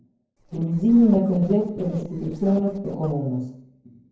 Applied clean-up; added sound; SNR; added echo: neural separator model SepFormer DNS4.